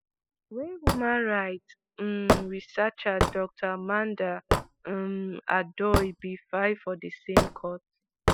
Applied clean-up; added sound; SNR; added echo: classical method spectral subtraction.